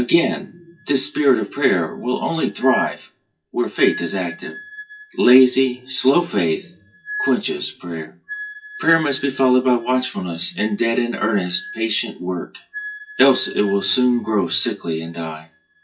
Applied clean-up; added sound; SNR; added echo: classical method WPE with log-MMSE.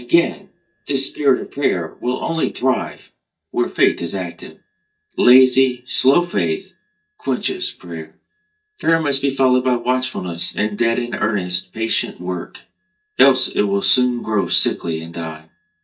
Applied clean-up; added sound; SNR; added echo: neural mask model DeepFilterNet 3.